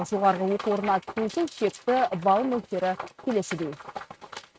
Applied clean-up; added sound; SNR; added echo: neural mask model RNNoise.